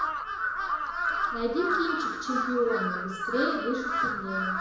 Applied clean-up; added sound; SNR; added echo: none; Crow; -2 dB; reverberation time 1.0 s.